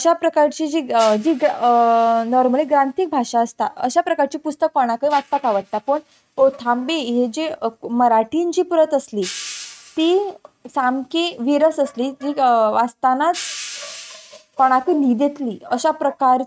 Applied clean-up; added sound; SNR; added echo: neural mask model RNNoise.